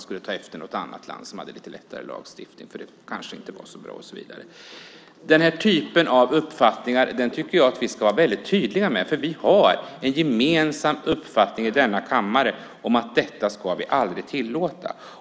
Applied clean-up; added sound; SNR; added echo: none; none; none; none.